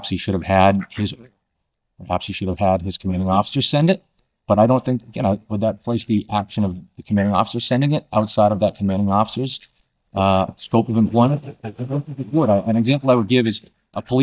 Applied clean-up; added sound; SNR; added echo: neural mask model DeepFilterNet 3.